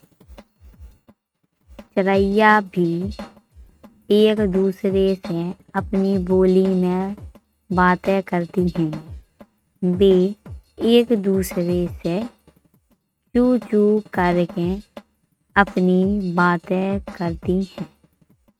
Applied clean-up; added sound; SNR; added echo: neural mask model RNNoise.